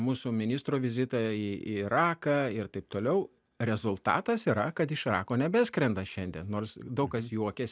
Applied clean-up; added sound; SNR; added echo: none; none; none; none.